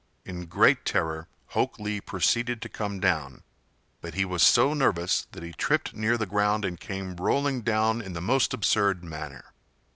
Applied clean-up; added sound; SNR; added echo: none; none; none; none.